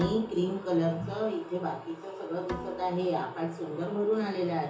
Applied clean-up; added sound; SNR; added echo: none; Bowed string instrument; 16 dB; reverberation time 0.7 s.